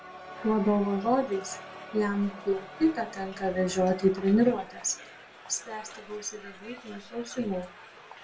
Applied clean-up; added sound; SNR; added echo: none; Crowd; 16 dB; reverberation time 0.2 s.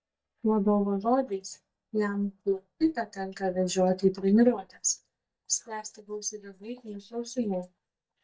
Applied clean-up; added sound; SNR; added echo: neural mask model DeepFilterNet 3.